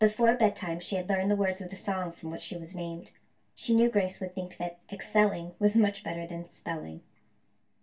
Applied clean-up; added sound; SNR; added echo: none; none; none; reverberation time 0.2 s.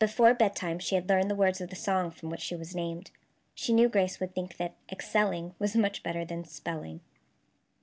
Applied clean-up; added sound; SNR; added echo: none; none; none; none.